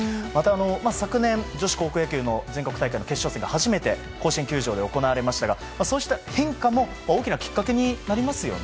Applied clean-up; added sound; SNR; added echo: none; none; none; none.